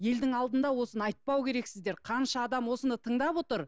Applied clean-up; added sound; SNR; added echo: none; none; none; none.